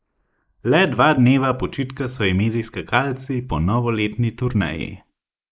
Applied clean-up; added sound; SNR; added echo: neural mask model Resemble Enhance denoiser.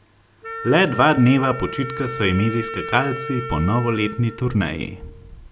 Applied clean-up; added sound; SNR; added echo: none; Wind instrument, woodwind instrument; 11 dB; none.